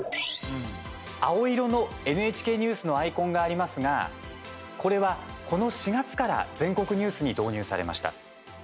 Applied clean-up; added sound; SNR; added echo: none; none; none; none.